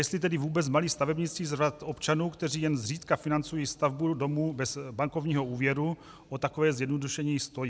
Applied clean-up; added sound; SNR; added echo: none; none; none; none.